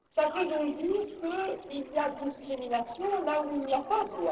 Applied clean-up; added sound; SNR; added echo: neural separator model SepFormer DNS4.